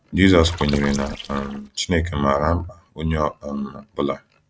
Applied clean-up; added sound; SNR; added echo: neural mask model RNNoise.